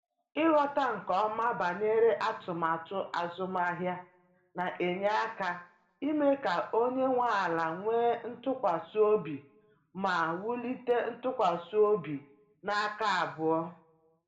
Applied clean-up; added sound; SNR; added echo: none; none; none; reverberation time 0.5 s.